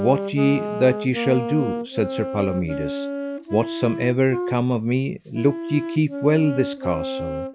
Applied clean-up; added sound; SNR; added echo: none; Wind instrument, woodwind instrument; 6 dB; none.